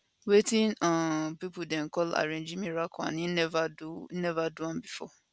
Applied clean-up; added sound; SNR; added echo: none; none; none; none.